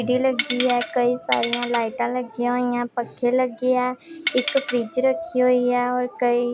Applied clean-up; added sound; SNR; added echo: none; Tools; 5 dB; none.